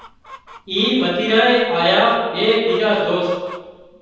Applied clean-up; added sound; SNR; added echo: none; Chicken, rooster; 19 dB; reverberation time 1.2 s.